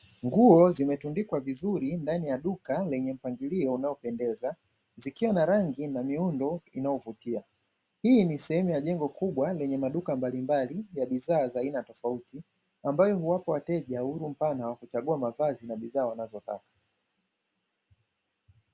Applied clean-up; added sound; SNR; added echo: none; none; none; none.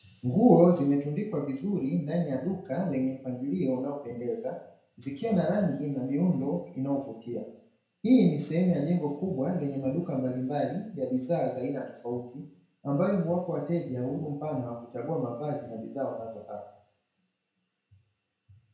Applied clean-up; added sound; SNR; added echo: none; none; none; reverberation time 0.5 s.